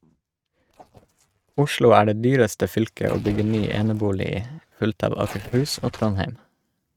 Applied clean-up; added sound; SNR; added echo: neural mask model RNNoise.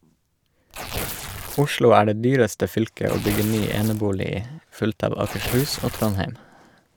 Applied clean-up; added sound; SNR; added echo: none; Tearing; 10 dB; none.